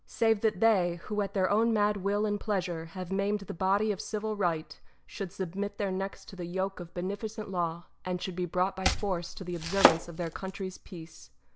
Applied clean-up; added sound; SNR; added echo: none; Domestic sounds, home sounds; -1 dB; none.